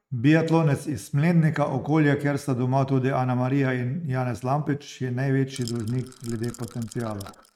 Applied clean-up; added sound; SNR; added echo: neural mask model RNNoise.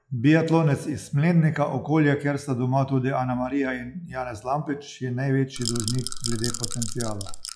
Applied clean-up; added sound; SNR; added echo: classical method log-MMSE.